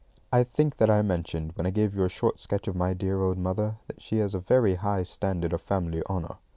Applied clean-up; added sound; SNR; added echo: none; none; none; none.